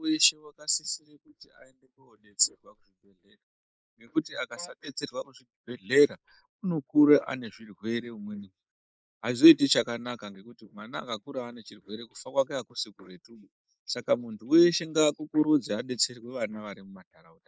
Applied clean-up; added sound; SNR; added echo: neural mask model Resemble Enhance denoiser.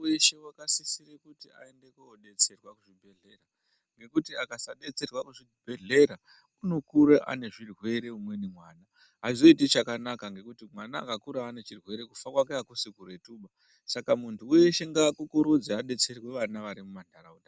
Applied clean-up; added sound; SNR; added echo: none; none; none; none.